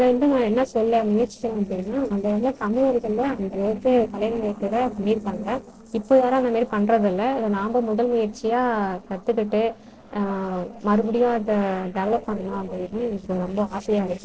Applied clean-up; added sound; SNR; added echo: neural separator model SepFormer DNS4.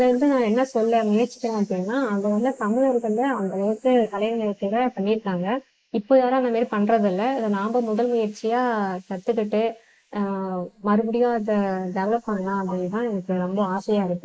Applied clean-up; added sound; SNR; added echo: neural mask model Resemble Enhance denoiser.